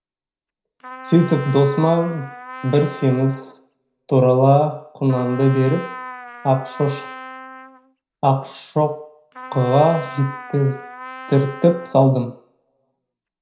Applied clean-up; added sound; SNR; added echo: none; Trumpet; 17 dB; reverberation time 0.5 s.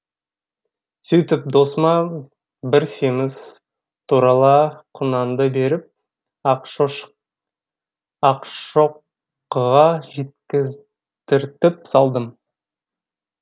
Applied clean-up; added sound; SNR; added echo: none; none; none; none.